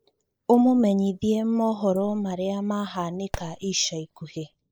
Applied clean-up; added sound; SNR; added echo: neural mask model Resemble Enhance denoiser.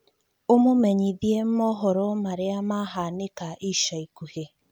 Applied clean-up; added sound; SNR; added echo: none; none; none; none.